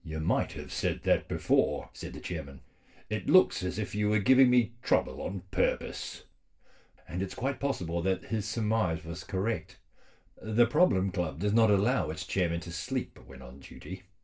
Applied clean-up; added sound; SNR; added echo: none; none; none; reverberation time 0.2 s.